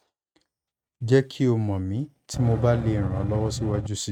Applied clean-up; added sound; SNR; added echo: neural mask model RNNoise.